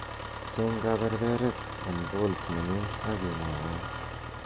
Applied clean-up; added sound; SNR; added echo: none; Engine; 5 dB; none.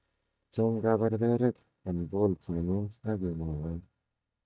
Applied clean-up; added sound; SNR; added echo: neural mask model DeepFilterNet 3.